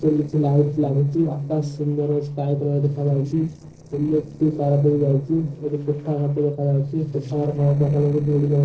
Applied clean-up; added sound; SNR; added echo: neural separator model SepFormer DNS4.